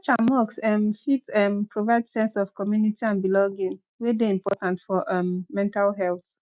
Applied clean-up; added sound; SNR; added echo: none; none; none; none.